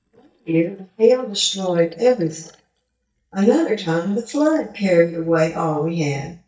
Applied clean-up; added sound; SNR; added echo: neural mask model DeepFilterNet 3.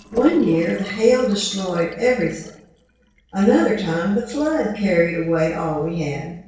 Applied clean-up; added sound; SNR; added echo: neural separator model SepFormer DNS4.